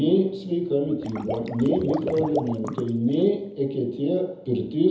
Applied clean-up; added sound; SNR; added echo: none; Water / Liquid; 9 dB; reverberation time 0.7 s.